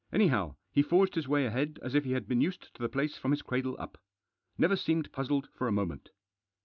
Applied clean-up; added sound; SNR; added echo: none; none; none; none.